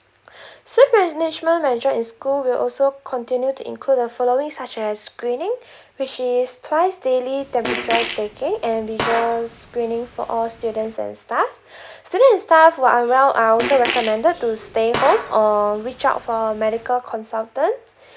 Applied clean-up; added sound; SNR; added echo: none; Fart; 9 dB; none.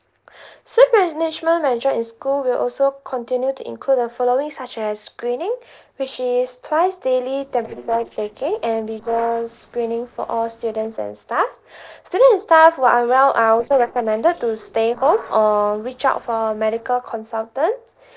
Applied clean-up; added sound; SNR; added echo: neural separator model SepFormer DNS4.